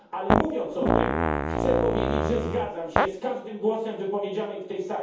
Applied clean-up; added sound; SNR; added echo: none; Fart; -4 dB; reverberation time 0.7 s.